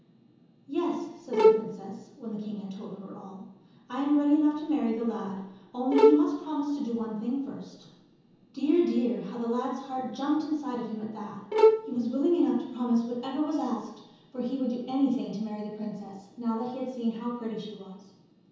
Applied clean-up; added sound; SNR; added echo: none; Bowed string instrument; -5 dB; reverberation time 0.9 s.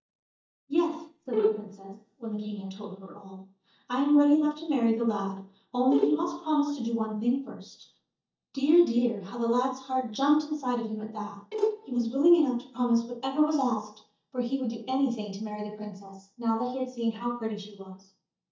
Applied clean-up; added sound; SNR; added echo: neural mask model DeepFilterNet 3.